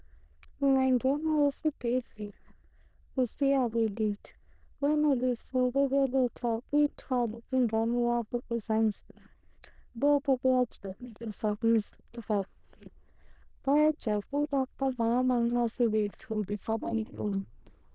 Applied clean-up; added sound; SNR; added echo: neural diffusion model UNIVERSE++.